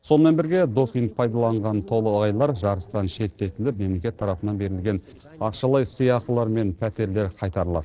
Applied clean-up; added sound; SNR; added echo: neural separator model SepFormer DNS4.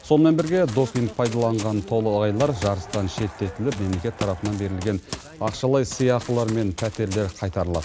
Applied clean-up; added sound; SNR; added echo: none; Run; 16 dB; none.